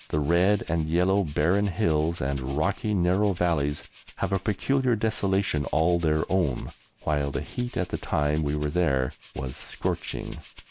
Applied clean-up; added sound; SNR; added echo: none; Rattle (instrument); 7 dB; none.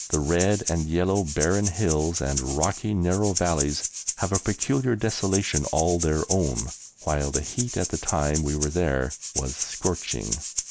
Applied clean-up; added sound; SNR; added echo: neural mask model Resemble Enhance denoiser.